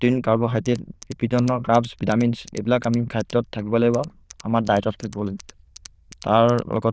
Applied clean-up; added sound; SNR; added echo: neural diffusion model UNIVERSE++.